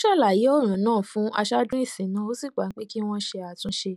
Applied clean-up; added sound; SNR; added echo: none; none; none; none.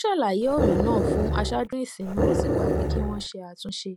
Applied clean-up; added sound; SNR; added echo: none; Growling; -4 dB; none.